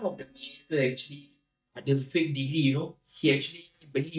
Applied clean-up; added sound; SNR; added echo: neural mask model DeepFilterNet 3.